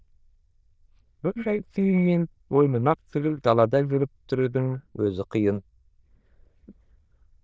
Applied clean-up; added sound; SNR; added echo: neural diffusion model UNIVERSE++.